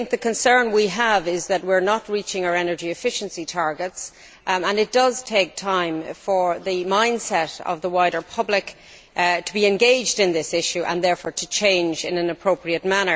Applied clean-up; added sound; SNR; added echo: none; none; none; none.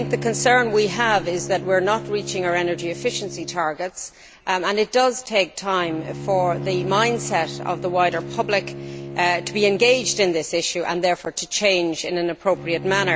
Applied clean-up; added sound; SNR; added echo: none; Bowed string instrument; 12 dB; none.